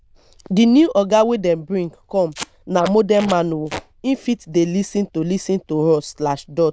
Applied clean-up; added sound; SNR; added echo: neural diffusion model UNIVERSE++.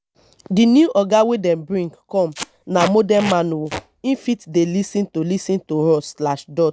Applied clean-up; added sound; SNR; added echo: none; Packing tape, duct tape; 11 dB; none.